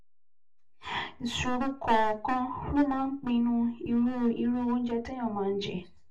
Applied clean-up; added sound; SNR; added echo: none; none; none; reverberation time 0.2 s.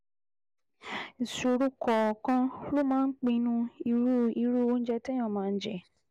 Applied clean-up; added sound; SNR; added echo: none; none; none; none.